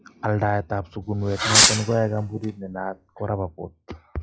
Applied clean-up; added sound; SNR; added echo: classical method log-MMSE.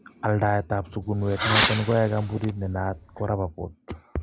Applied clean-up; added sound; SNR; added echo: none; Fireworks; -3 dB; none.